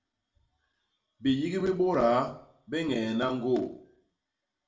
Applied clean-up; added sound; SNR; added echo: none; none; none; reverberation time 0.4 s.